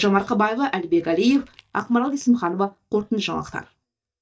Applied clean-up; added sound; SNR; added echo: neural mask model DeepFilterNet 3.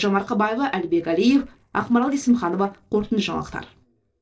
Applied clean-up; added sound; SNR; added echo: neural separator model SepFormer DNS4.